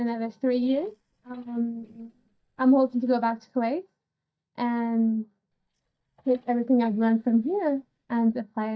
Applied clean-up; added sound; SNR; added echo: neural mask model DeepFilterNet 3.